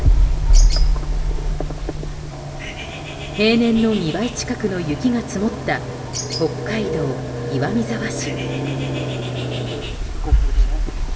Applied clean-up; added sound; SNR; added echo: none; Bird; 15 dB; reverberation time 1.3 s.